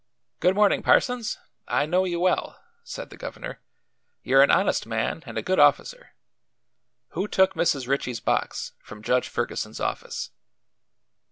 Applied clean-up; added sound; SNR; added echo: none; none; none; none.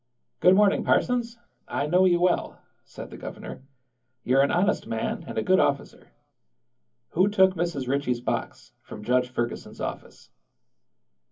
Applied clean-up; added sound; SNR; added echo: none; none; none; reverberation time 0.3 s.